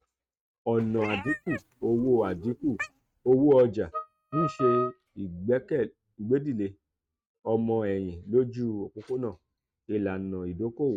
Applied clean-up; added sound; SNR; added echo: neural mask model RNNoise.